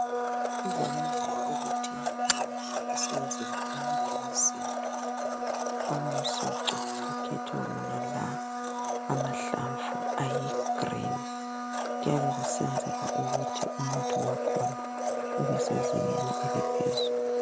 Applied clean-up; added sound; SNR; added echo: none; Domestic sounds, home sounds; -5 dB; none.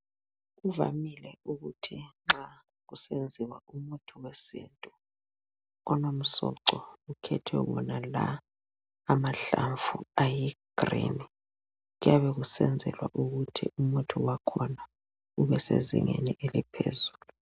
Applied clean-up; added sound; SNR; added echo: none; none; none; none.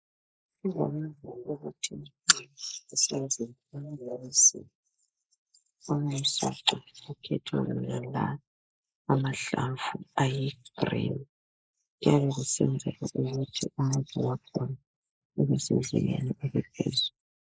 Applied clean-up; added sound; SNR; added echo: neural mask model Resemble Enhance denoiser.